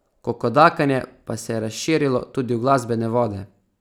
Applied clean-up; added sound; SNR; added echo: none; none; none; none.